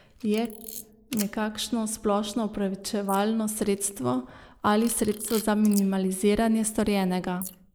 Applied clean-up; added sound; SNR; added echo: neural mask model Resemble Enhance denoiser.